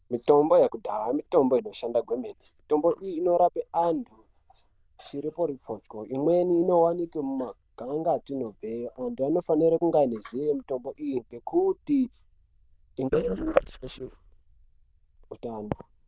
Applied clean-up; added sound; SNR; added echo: neural diffusion model UNIVERSE++.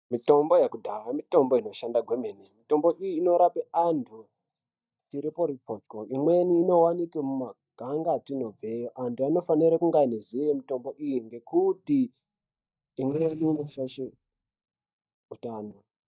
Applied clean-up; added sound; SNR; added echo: neural mask model DeepFilterNet 3.